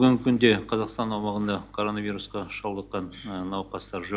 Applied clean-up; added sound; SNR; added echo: none; none; none; none.